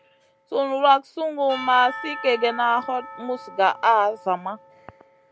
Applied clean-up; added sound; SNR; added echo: none; Church bell / Percussion; 15 dB; none.